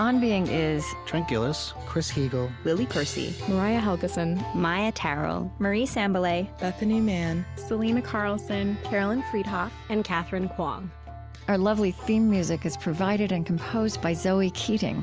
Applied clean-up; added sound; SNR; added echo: none; Crash cymbal; 17 dB; none.